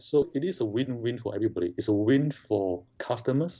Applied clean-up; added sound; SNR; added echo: none; none; none; none.